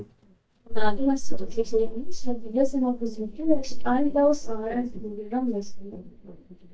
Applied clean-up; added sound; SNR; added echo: neural mask model DeepFilterNet 3.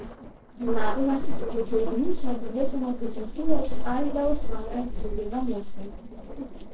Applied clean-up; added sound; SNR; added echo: neural separator model SepFormer DNS4.